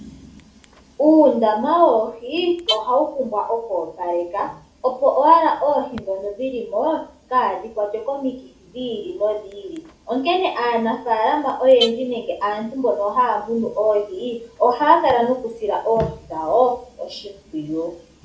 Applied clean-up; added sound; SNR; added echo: none; Alarm / Car; 18 dB; reverberation time 0.4 s.